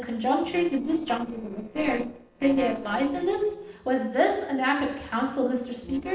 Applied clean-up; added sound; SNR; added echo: neural separator model SepFormer DNS4.